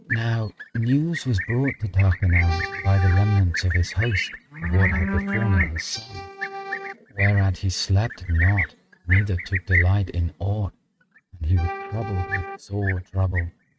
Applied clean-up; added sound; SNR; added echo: neural mask model RNNoise.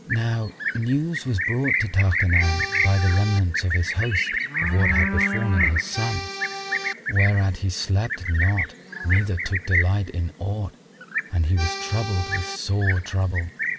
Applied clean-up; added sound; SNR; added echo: none; Accordion + Livestock, farm animals, working animals; 4 dB; none.